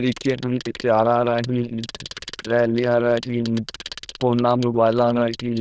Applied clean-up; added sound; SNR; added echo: neural diffusion model UNIVERSE++.